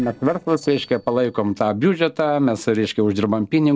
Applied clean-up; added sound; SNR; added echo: neural separator model SepFormer DNS4.